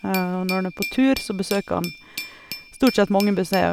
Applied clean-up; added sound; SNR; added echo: none; Glass; 13 dB; none.